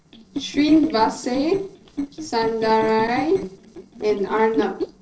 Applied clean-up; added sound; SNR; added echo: neural separator model SepFormer DNS4.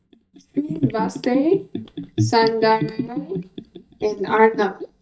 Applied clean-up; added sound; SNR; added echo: neural mask model DeepFilterNet 3.